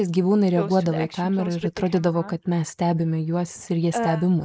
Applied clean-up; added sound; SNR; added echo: neural mask model Resemble Enhance denoiser.